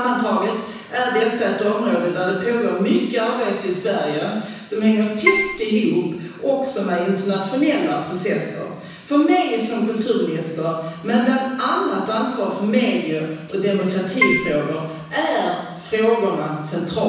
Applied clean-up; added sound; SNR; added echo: none; Keyboard (musical); -1 dB; reverberation time 1.1 s.